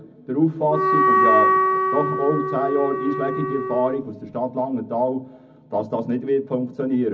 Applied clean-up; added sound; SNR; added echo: none; Wind instrument, woodwind instrument; -3 dB; reverberation time 0.4 s.